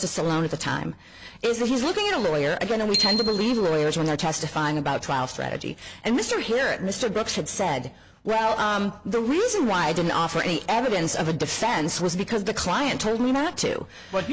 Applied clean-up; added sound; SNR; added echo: none; Bicycle bell; 8 dB; none.